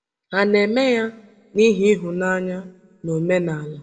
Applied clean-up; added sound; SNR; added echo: none; none; none; reverberation time 0.7 s.